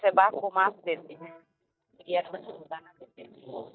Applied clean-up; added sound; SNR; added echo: neural mask model DeepFilterNet 3.